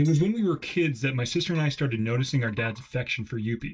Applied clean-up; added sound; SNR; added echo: neural mask model DeepFilterNet 3.